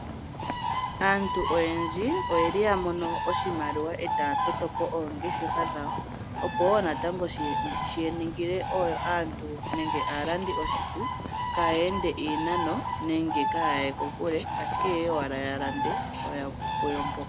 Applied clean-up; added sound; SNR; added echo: none; Bird; 1 dB; none.